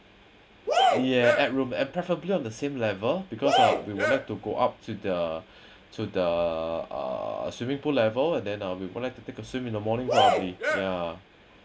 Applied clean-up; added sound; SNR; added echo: none; Cheering; -3 dB; none.